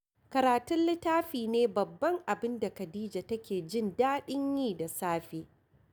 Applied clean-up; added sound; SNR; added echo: none; none; none; none.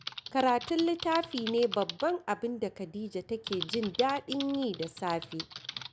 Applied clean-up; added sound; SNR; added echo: none; Typing; 11 dB; none.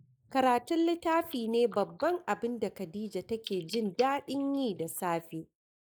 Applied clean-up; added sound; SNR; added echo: neural mask model Resemble Enhance denoiser.